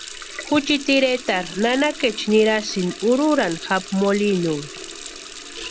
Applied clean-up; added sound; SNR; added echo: none; Water tap, faucet; 14 dB; none.